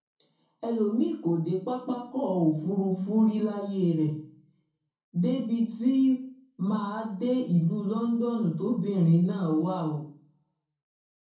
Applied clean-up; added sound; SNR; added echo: none; none; none; reverberation time 0.5 s.